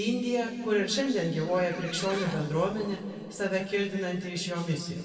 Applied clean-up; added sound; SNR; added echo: none; Livestock, farm animals, working animals; 13 dB; reverberation time 2.3 s.